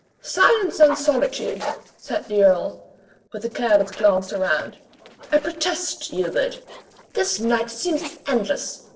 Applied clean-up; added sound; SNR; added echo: neural separator model SepFormer DNS4.